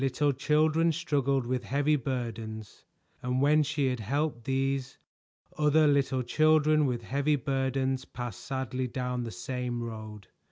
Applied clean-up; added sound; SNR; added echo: none; none; none; none.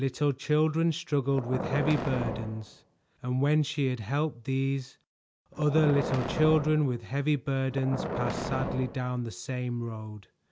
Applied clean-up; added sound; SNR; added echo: none; Boom; 7 dB; none.